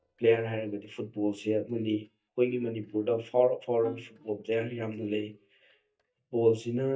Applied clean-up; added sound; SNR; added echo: neural mask model DeepFilterNet 3.